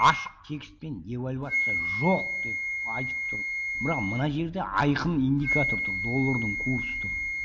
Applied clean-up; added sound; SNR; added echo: none; Wind instrument, woodwind instrument; 3 dB; none.